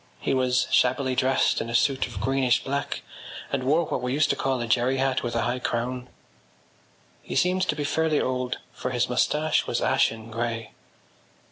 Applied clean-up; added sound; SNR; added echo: none; none; none; none.